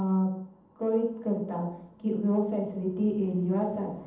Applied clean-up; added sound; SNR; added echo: none; none; none; reverberation time 0.8 s.